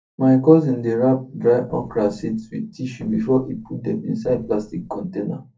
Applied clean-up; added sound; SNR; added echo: neural separator model SepFormer DNS4.